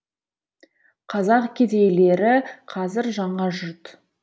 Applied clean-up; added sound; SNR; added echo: none; none; none; none.